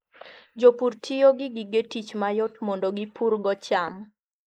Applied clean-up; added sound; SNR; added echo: neural mask model Resemble Enhance denoiser.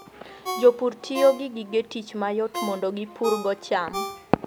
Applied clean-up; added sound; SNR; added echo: none; Ringtone; 11 dB; none.